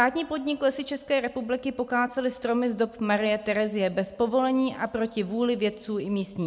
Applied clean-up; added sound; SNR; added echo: none; none; none; none.